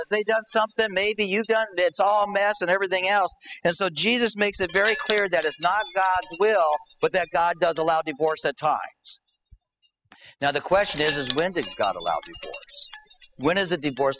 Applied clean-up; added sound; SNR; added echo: classical method spectral subtraction.